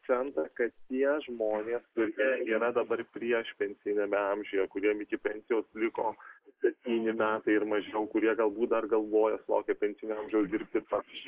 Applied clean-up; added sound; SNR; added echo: neural mask model Resemble Enhance denoiser.